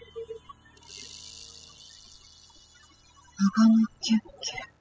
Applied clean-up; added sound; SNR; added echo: classical method spectral subtraction.